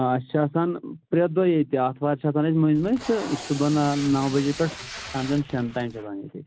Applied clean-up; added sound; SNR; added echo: none; Packing tape, duct tape; 14 dB; none.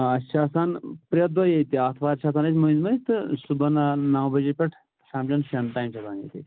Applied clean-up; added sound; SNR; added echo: none; none; none; none.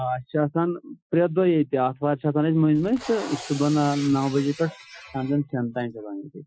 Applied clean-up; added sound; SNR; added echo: classical method Wiener filter.